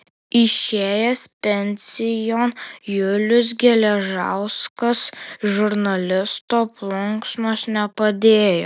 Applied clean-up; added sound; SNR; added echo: none; none; none; none.